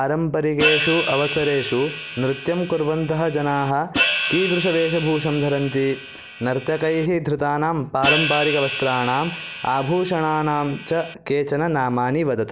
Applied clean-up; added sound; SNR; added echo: none; Hi-hat; 4 dB; none.